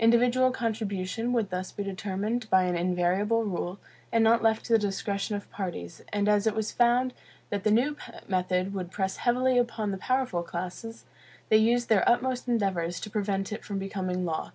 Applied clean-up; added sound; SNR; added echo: none; none; none; none.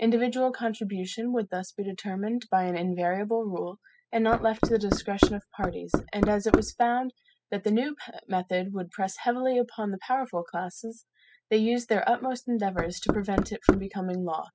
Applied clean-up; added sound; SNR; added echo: classical method spectral subtraction.